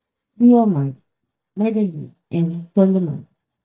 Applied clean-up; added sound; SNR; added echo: neural mask model DeepFilterNet 3.